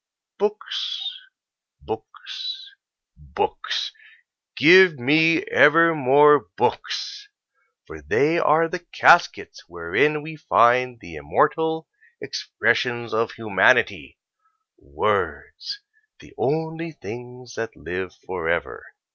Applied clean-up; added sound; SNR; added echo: none; none; none; none.